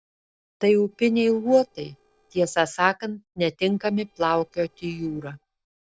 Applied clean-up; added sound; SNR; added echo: neural separator model SepFormer DNS4.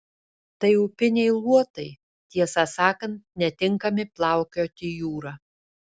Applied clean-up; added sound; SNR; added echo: none; none; none; none.